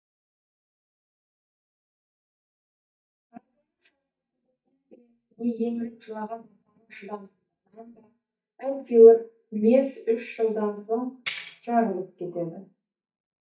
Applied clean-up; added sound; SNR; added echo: neural mask model DeepFilterNet 3.